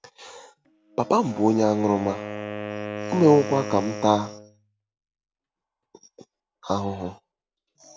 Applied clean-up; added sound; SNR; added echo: none; Wind instrument, woodwind instrument; 11 dB; none.